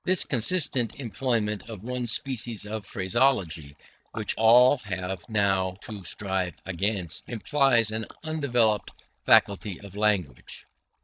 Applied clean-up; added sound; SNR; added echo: neural mask model DeepFilterNet 3.